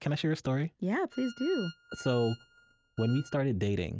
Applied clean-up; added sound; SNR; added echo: neural mask model RNNoise.